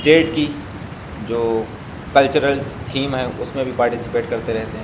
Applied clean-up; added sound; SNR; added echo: none; Stream; 11 dB; none.